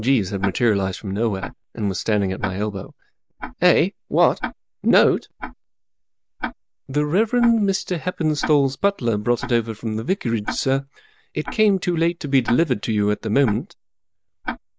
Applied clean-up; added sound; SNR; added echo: neural mask model Resemble Enhance denoiser.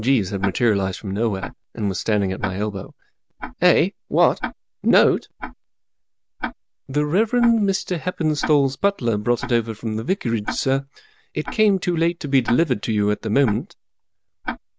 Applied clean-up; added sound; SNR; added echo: none; Tick-tock; 14 dB; none.